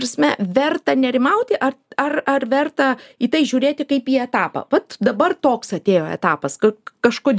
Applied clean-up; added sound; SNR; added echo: none; none; none; none.